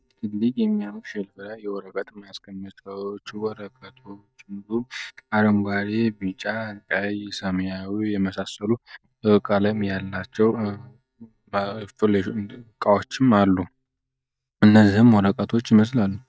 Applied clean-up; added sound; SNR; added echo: neural mask model DeepFilterNet 3.